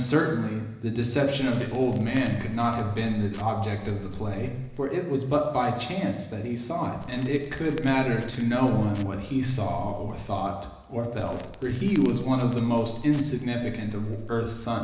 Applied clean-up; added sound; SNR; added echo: none; Crackle; 15 dB; reverberation time 1.0 s.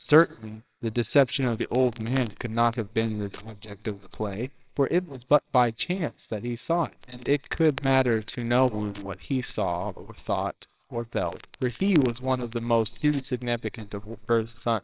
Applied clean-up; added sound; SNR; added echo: neural separator model SepFormer WHAMR!.